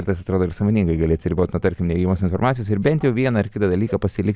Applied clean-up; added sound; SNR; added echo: none; none; none; none.